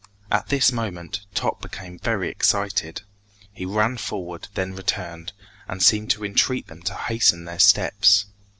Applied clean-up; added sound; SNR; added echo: none; none; none; none.